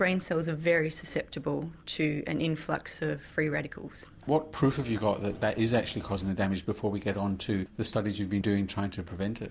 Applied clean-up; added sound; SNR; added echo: none; Engine / Mechanisms; 16 dB; none.